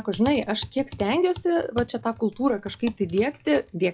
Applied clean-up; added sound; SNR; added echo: classical method log-MMSE.